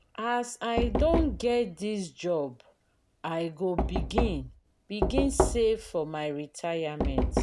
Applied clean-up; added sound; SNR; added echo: none; Knock; 1 dB; none.